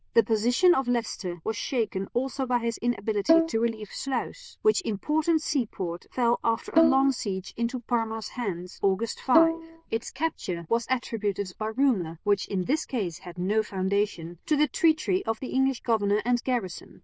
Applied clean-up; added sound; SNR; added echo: neural diffusion model UNIVERSE++.